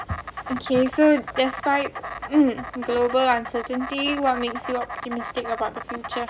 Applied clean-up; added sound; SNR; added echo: none; Insect; 11 dB; none.